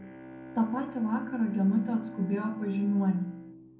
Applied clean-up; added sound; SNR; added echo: none; Bowed string instrument; 14 dB; reverberation time 0.6 s.